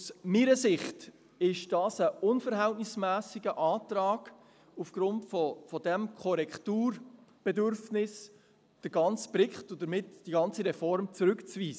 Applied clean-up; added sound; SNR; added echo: none; none; none; none.